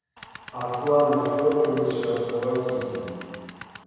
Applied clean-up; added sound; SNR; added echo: none; Tools; 18 dB; reverberation time 2.1 s.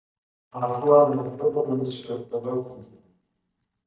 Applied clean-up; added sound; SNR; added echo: neural mask model DeepFilterNet 3.